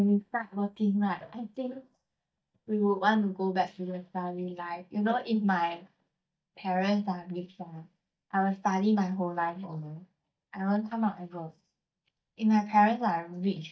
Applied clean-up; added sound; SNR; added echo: neural mask model DeepFilterNet 3.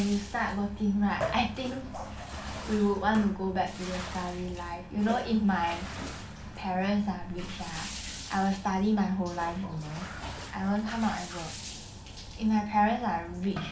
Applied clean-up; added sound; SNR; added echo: none; Bathtub (filling or washing); 12 dB; reverberation time 0.5 s.